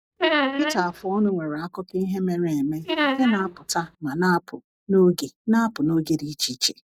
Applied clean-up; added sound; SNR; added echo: neural mask model DeepFilterNet 3.